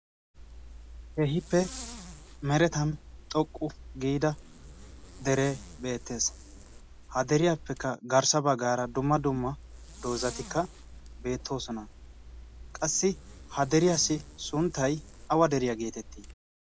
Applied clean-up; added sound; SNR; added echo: none; Zipper (clothing); 16 dB; none.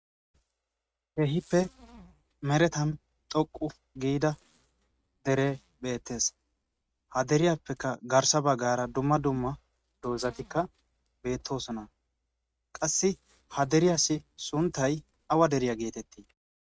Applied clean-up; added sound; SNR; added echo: neural mask model RNNoise.